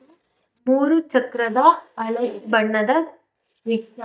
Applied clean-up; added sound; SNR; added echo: neural mask model DeepFilterNet 3.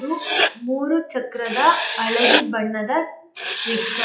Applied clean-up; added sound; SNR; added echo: classical method WPE with log-MMSE.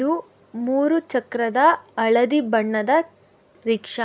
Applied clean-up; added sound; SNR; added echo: none; none; none; none.